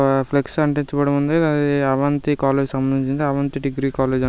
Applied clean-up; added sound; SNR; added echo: none; none; none; none.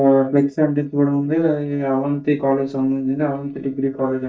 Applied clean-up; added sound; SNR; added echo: neural mask model DeepFilterNet 3.